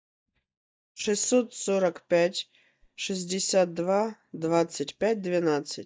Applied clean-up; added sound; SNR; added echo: neural mask model DeepFilterNet 3.